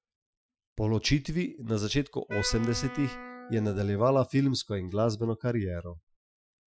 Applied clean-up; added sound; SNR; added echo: classical method Wiener filter.